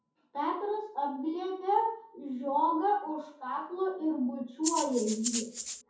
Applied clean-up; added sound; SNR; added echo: none; Rattle (instrument); 4 dB; reverberation time 0.5 s.